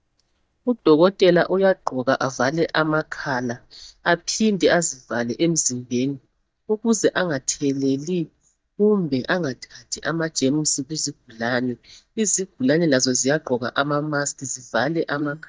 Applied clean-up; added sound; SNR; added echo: neural mask model DeepFilterNet 3.